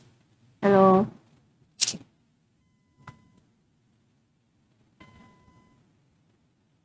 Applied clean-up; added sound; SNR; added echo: neural mask model RNNoise.